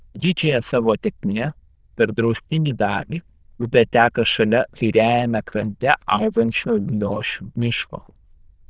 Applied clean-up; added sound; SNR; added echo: neural diffusion model UNIVERSE++.